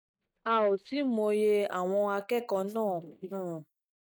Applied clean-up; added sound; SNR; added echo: neural mask model DeepFilterNet 3.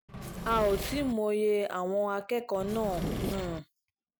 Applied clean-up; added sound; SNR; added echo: none; Engine / Mechanisms; 7 dB; none.